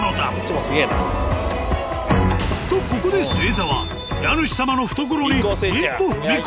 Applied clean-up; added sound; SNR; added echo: none; none; none; none.